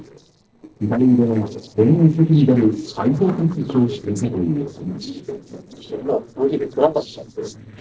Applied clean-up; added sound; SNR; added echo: neural separator model SepFormer DNS4.